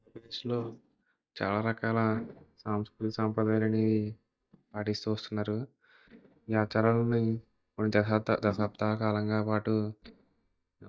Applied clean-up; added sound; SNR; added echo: neural mask model DeepFilterNet 3.